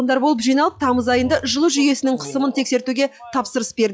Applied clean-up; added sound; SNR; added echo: classical method log-MMSE.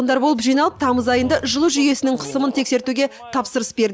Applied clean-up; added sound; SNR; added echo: none; Fart / Drawer open or close; 19 dB; none.